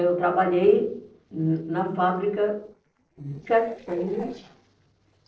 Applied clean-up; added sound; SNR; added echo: neural separator model SepFormer DNS4.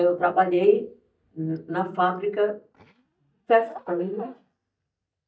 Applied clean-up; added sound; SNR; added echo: neural mask model DeepFilterNet 3.